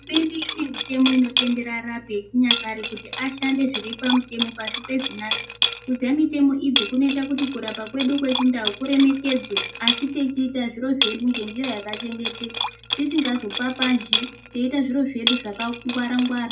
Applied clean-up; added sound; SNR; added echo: none; Liquid; 2 dB; reverberation time 0.2 s.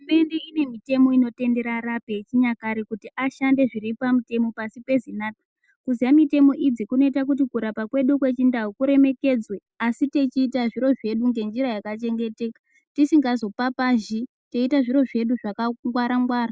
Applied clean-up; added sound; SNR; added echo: none; none; none; none.